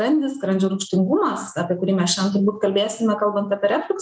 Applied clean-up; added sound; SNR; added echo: none; none; none; none.